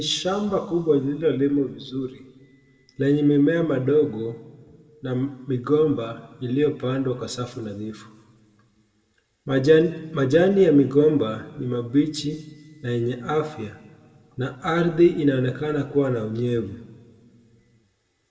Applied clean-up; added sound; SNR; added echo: none; none; none; reverberation time 1.4 s.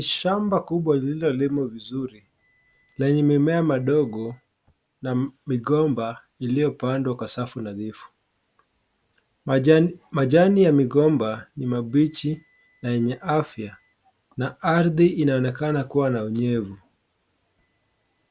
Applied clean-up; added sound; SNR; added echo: none; none; none; none.